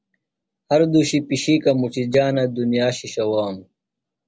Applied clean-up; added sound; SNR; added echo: none; none; none; none.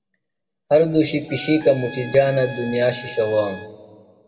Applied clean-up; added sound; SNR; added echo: none; Trumpet; 17 dB; reverberation time 1.3 s.